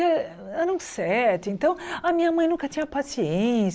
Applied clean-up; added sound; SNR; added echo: none; none; none; none.